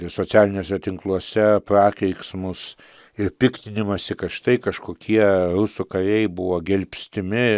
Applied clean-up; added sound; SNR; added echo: none; none; none; none.